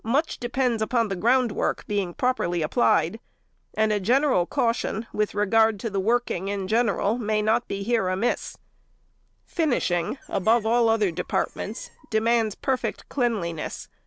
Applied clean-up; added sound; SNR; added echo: neural separator model SepFormer DNS4.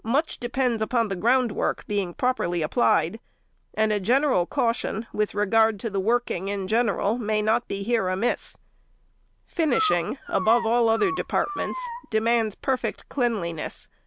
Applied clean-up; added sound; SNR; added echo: none; Dog; 7 dB; none.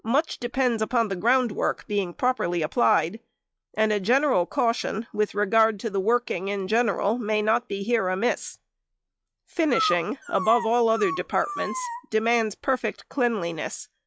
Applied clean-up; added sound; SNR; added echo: classical method log-MMSE.